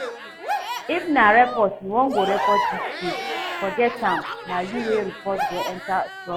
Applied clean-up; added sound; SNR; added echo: none; Crowd / Cheering; 5 dB; none.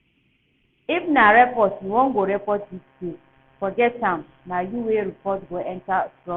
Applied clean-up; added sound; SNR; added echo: none; none; none; none.